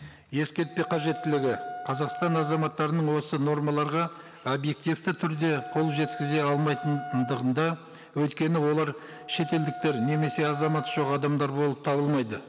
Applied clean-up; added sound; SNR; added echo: none; Wind instrument, woodwind instrument; 12 dB; none.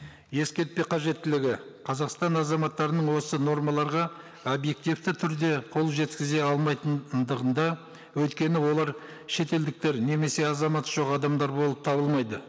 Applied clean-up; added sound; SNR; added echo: none; none; none; none.